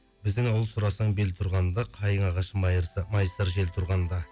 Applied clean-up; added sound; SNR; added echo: none; none; none; none.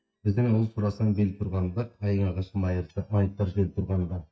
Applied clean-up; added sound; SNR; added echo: neural mask model DeepFilterNet 3.